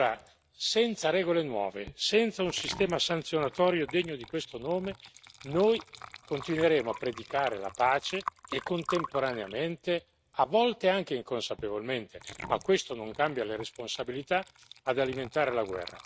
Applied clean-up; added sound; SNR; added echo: neural mask model RNNoise.